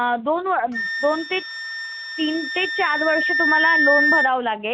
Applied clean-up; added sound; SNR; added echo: none; Wind instrument, woodwind instrument; 0 dB; none.